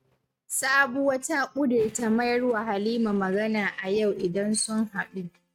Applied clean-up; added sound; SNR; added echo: neural mask model RNNoise.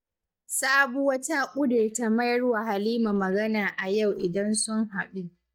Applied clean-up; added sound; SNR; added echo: neural mask model DeepFilterNet 3.